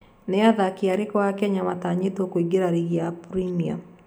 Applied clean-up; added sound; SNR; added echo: none; none; none; none.